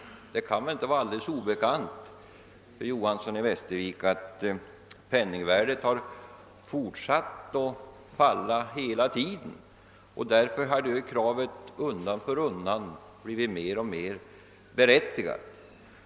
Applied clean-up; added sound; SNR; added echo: none; none; none; none.